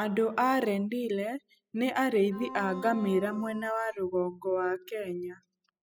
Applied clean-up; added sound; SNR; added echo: classical method spectral subtraction.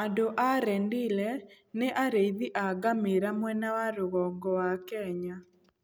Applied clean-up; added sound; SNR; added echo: none; none; none; none.